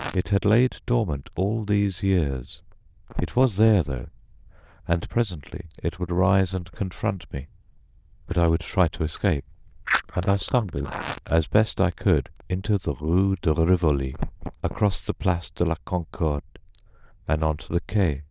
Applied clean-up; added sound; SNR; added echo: neural diffusion model UNIVERSE++.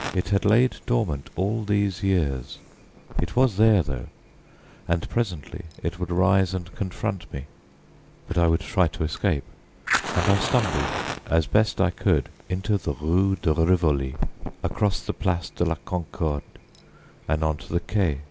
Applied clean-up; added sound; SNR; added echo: none; Fire; 10 dB; none.